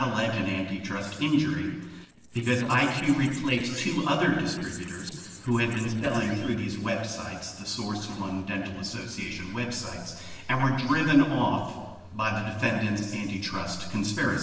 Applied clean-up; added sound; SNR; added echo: neural separator model SepFormer DNS4.